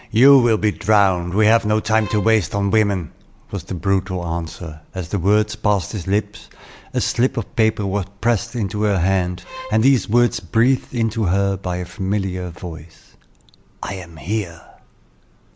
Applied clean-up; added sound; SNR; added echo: none; Bowed string instrument; 18 dB; none.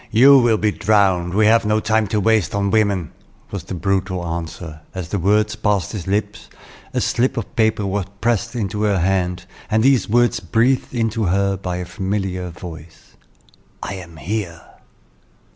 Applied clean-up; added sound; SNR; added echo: none; none; none; none.